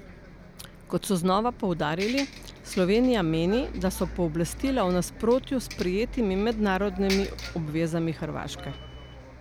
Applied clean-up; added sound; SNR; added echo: none; Bus; 12 dB; none.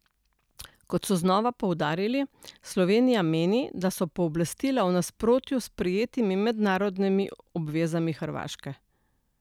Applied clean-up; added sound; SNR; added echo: none; none; none; none.